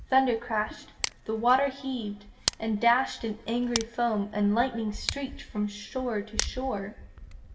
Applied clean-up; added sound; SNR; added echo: none; Tick; 10 dB; reverberation time 0.8 s.